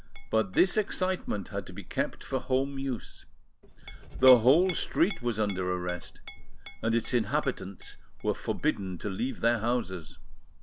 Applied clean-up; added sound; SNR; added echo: none; Chink, clink; 8 dB; none.